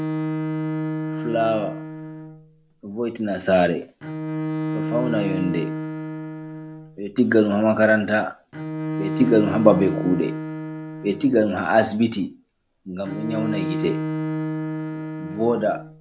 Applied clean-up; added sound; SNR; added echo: none; Bowed string instrument; 6 dB; none.